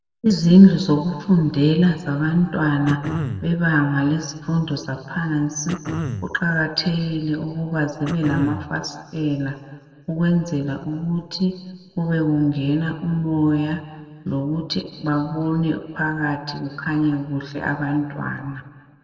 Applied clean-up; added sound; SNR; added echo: none; Cough; 10 dB; reverberation time 1.9 s.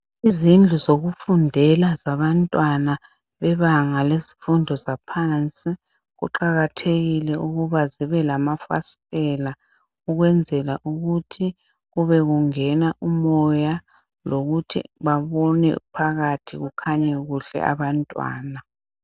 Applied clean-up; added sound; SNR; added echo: none; none; none; none.